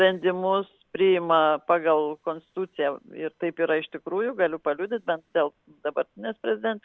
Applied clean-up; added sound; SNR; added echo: none; none; none; none.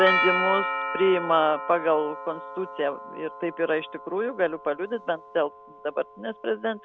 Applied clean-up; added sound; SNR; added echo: none; Doorbell; 5 dB; none.